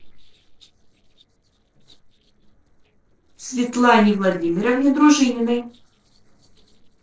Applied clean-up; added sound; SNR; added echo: neural separator model SepFormer DNS4.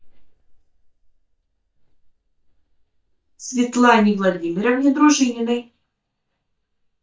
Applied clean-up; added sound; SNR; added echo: neural mask model DeepFilterNet 3.